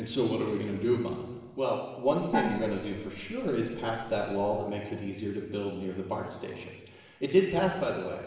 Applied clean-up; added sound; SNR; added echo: none; Gong; 6 dB; reverberation time 1.2 s.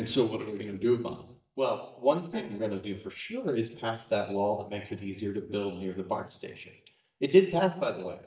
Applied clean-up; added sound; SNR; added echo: neural mask model DeepFilterNet 3.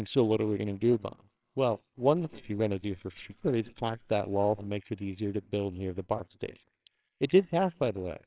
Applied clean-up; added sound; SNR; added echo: neural separator model SepFormer WHAMR!.